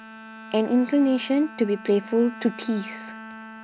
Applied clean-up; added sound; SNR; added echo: none; Bowed string instrument; 16 dB; none.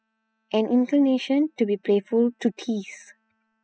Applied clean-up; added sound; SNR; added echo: classical method spectral subtraction.